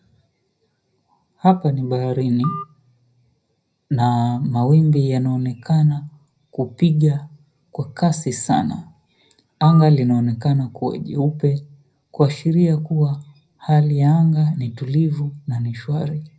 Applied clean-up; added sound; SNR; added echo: none; Telephone; 16 dB; reverberation time 0.4 s.